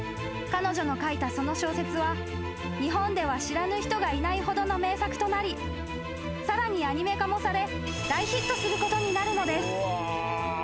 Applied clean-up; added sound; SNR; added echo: none; none; none; none.